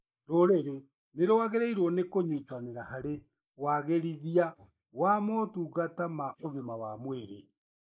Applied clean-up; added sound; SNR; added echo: neural mask model Resemble Enhance denoiser.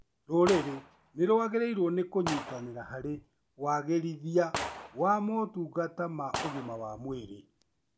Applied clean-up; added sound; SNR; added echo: none; Gunshot, gunfire; 11 dB; none.